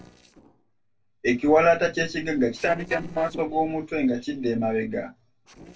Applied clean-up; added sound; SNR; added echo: neural separator model SepFormer DNS4.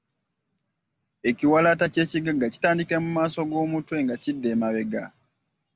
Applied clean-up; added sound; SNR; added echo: none; none; none; none.